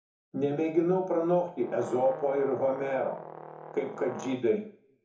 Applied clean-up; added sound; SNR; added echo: none; Brass instrument; 13 dB; reverberation time 0.5 s.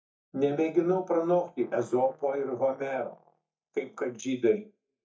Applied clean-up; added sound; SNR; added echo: neural mask model DeepFilterNet 3.